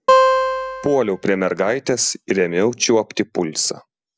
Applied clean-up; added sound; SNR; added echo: none; Acoustic guitar; -3 dB; none.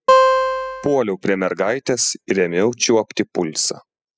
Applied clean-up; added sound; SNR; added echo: classical method spectral subtraction.